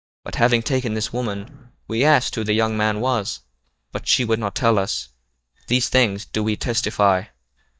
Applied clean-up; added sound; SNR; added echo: neural mask model DeepFilterNet 3.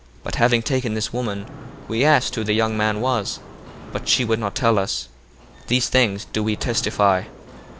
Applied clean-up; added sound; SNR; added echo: none; Mechanisms; 19 dB; none.